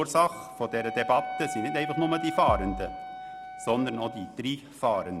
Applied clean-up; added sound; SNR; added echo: none; Bass drum + Wind instrument, woodwind instrument; 9 dB; none.